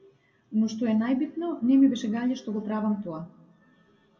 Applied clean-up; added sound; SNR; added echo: none; none; none; reverberation time 1.0 s.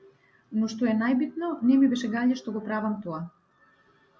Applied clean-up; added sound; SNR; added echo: none; none; none; none.